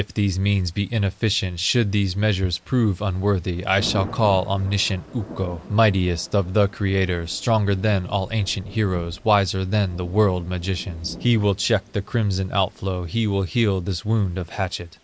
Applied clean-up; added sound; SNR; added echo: none; Thunder / Rain; 19 dB; none.